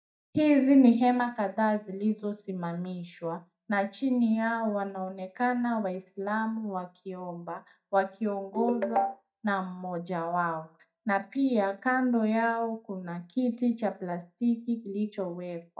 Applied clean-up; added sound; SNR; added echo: neural mask model DeepFilterNet 3.